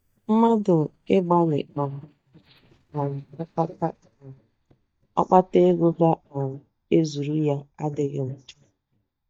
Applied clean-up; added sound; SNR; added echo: neural mask model DeepFilterNet 3.